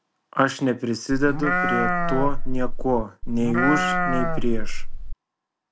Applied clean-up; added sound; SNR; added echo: none; Livestock, farm animals, working animals; -4 dB; none.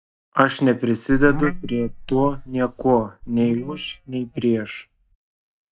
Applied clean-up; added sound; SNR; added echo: neural mask model DeepFilterNet 3.